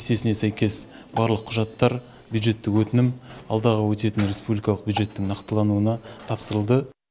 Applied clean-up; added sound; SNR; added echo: none; Marimba, xylophone; 16 dB; none.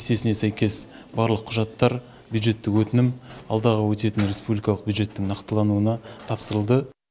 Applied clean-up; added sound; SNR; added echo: none; none; none; none.